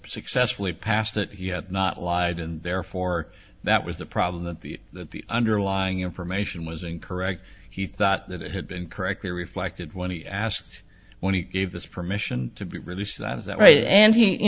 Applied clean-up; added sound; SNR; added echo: none; none; none; none.